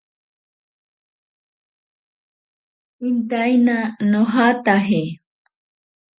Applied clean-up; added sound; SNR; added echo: none; none; none; none.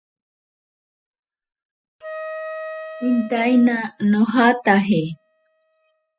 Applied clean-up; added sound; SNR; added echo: classical method spectral subtraction.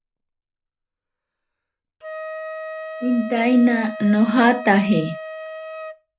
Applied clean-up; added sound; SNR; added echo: none; Wind instrument, woodwind instrument; 12 dB; none.